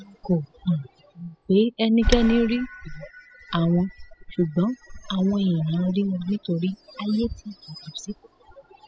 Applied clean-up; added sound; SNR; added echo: classical method spectral subtraction.